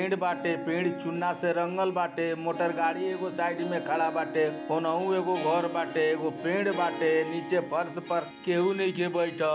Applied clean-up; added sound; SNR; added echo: none; Harp; 10 dB; none.